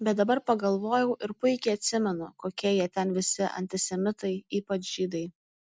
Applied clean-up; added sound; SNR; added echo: none; none; none; none.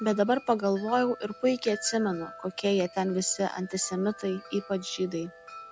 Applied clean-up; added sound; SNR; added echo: none; Wind chime; 18 dB; none.